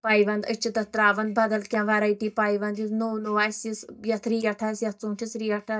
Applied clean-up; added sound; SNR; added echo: neural mask model DeepFilterNet 3.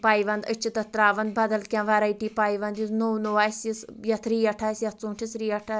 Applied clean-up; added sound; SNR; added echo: none; none; none; none.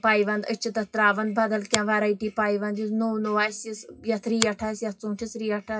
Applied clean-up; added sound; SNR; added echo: classical method WPE with log-MMSE.